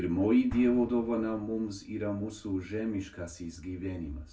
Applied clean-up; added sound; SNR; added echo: none; Explosion; 20 dB; reverberation time 0.1 s.